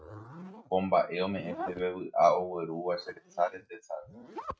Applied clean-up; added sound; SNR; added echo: neural mask model RNNoise.